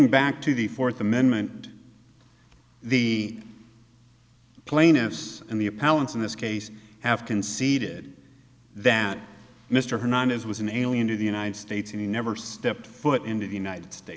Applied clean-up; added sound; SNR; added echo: none; none; none; none.